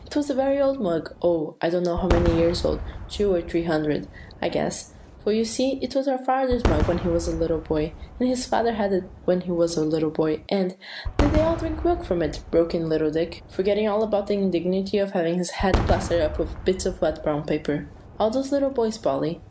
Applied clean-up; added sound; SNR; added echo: none; Fireworks; 8 dB; none.